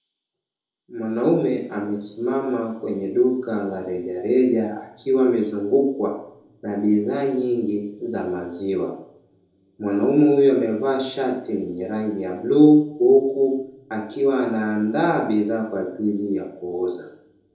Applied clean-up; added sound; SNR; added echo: none; none; none; reverberation time 2.6 s.